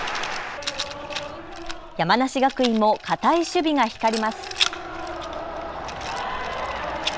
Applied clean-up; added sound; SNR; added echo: none; Rattle; 10 dB; none.